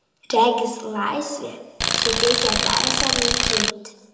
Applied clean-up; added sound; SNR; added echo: none; Tools; -4 dB; reverberation time 1.0 s.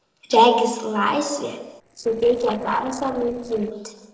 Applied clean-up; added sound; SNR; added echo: neural separator model SepFormer DNS4.